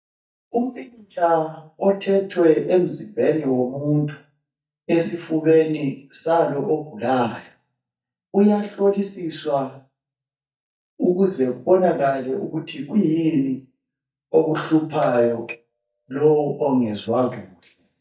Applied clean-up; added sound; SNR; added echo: neural mask model DeepFilterNet 3.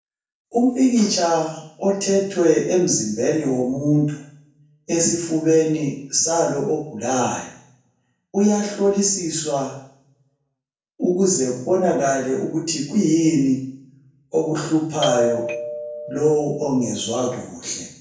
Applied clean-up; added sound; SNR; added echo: none; Doorbell; 7 dB; reverberation time 0.6 s.